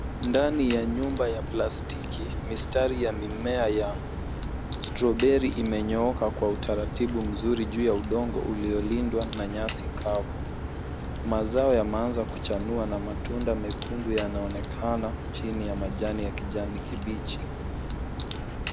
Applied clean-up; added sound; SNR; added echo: none; Crack; 4 dB; none.